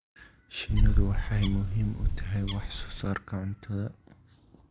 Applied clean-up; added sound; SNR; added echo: none; Bird; -5 dB; none.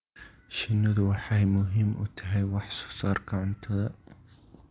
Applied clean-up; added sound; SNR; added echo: none; none; none; none.